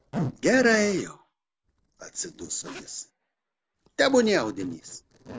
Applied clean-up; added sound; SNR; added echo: neural separator model SepFormer DNS4.